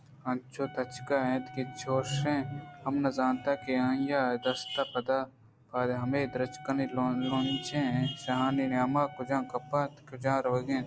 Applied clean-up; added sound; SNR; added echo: none; Wind instrument, woodwind instrument; 19 dB; none.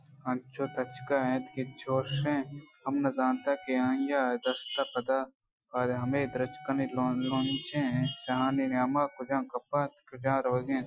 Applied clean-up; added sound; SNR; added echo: classical method Wiener filter.